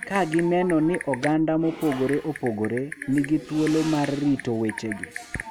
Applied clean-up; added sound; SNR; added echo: none; Typing; 13 dB; none.